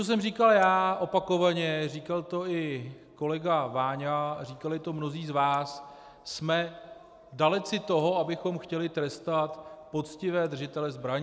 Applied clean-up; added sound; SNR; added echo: none; none; none; none.